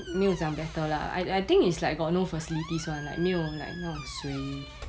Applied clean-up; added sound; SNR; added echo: none; Squeak; 16 dB; none.